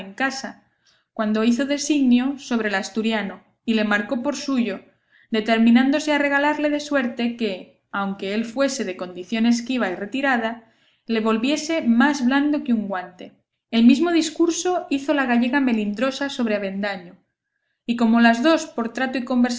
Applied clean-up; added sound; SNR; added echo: none; none; none; none.